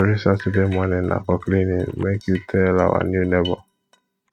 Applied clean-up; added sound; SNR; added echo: neural mask model RNNoise.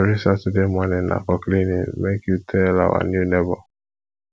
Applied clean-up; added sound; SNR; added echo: none; none; none; none.